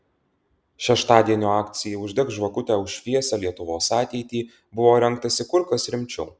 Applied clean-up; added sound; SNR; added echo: none; none; none; none.